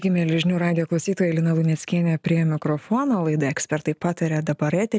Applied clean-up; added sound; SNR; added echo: none; none; none; none.